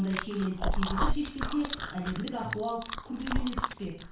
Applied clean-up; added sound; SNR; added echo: none; Chewing, mastication; -1 dB; reverberation time 0.4 s.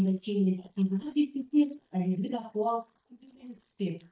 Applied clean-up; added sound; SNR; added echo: neural mask model DeepFilterNet 3.